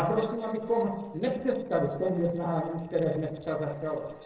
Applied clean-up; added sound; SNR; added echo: neural separator model SepFormer DNS4.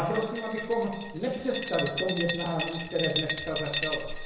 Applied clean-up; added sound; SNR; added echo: none; Glass; 4 dB; reverberation time 1.0 s.